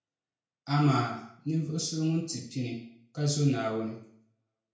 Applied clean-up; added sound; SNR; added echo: none; none; none; reverberation time 0.5 s.